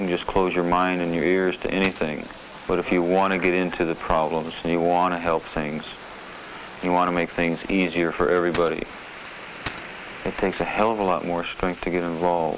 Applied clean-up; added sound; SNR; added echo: none; Coin (dropping); 12 dB; none.